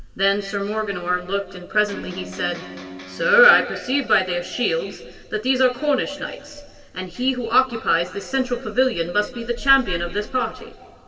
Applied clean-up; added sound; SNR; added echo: none; Electric guitar; 13 dB; reverberation time 1.8 s.